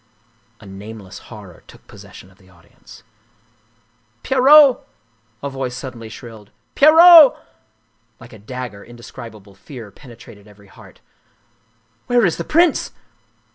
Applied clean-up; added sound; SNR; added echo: none; none; none; none.